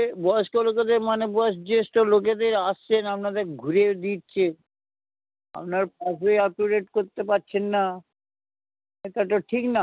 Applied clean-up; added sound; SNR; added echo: none; none; none; none.